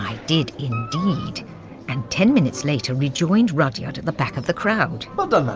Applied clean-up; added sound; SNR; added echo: none; none; none; none.